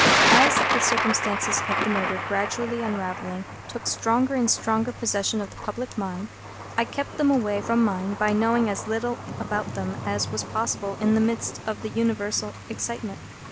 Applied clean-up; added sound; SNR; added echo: none; Thunder; 2 dB; none.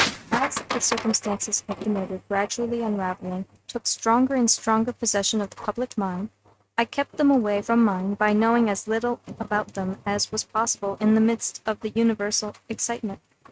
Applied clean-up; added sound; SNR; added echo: neural mask model RNNoise.